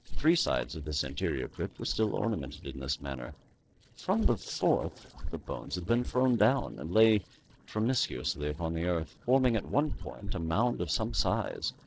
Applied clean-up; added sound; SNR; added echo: neural separator model SepFormer DNS4.